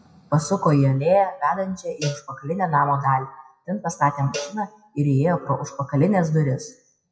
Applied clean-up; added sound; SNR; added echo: classical method WPE with log-MMSE.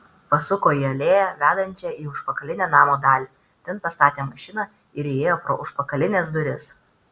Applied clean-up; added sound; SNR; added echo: none; none; none; none.